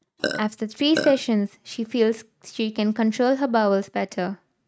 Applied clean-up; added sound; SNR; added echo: neural mask model RNNoise.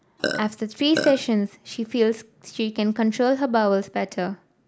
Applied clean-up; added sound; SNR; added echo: none; Burping, eructation; 4 dB; none.